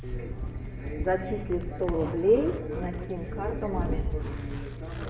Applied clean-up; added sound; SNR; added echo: none; Zipper (clothing); 9 dB; reverberation time 0.8 s.